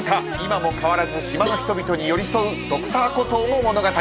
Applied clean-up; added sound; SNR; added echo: none; Cowbell; 15 dB; none.